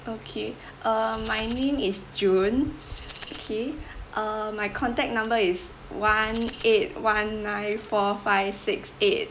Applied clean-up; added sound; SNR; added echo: none; Rattle (instrument); -2 dB; none.